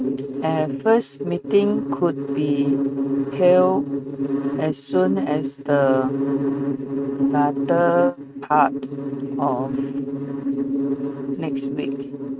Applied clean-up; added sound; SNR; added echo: neural mask model RNNoise.